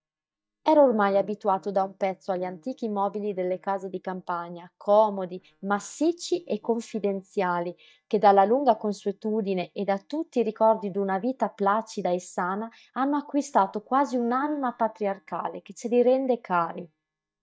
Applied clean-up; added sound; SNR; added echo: neural mask model DeepFilterNet 3.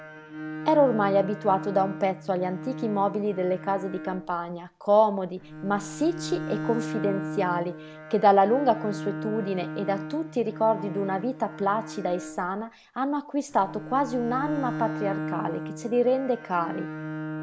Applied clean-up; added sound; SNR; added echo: none; Bowed string instrument; 9 dB; none.